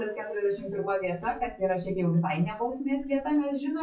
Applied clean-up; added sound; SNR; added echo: classical method WPE with log-MMSE.